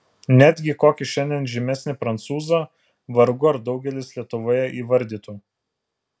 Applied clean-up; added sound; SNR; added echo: none; none; none; none.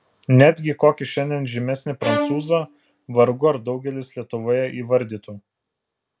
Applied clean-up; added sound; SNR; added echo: none; Bowed string instrument; 5 dB; none.